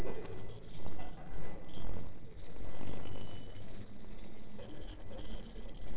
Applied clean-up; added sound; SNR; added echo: neural separator model SepFormer DNS4.